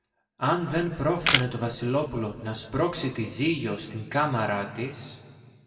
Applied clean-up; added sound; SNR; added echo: none; Camera; 0 dB; reverberation time 1.7 s.